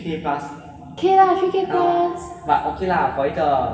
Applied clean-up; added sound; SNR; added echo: none; none; none; reverberation time 1.9 s.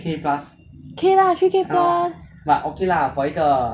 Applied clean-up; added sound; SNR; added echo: none; none; none; none.